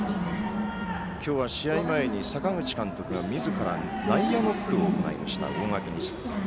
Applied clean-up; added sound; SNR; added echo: none; none; none; none.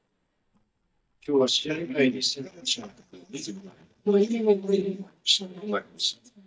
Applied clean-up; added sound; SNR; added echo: neural mask model DeepFilterNet 3.